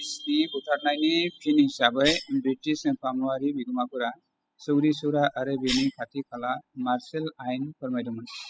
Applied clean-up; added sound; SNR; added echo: classical method spectral subtraction.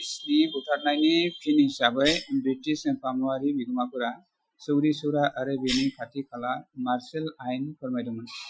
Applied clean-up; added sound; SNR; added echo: classical method Wiener filter.